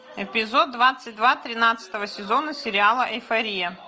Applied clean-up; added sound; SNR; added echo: none; none; none; none.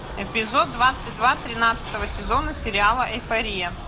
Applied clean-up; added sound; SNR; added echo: none; Train; 9 dB; none.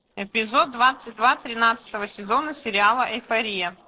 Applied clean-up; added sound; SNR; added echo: neural separator model SepFormer DNS4.